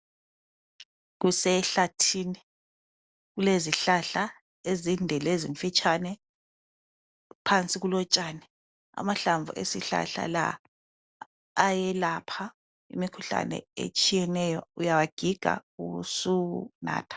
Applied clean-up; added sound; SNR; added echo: none; none; none; none.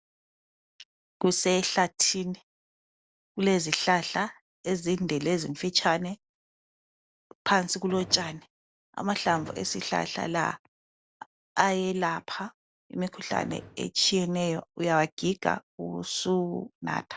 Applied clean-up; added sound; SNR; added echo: none; Gunshot, gunfire; 14 dB; none.